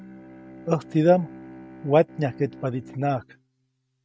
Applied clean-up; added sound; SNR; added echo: neural mask model RNNoise.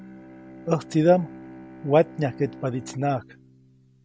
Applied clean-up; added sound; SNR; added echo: none; Bowed string instrument; 18 dB; none.